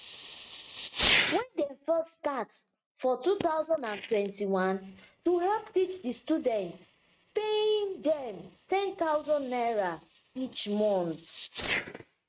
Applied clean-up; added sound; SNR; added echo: neural mask model RNNoise.